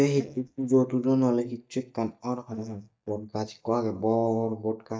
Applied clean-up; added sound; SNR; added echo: neural mask model DeepFilterNet 3.